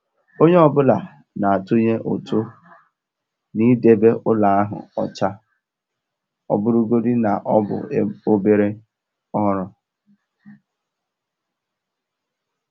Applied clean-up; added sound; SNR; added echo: none; none; none; none.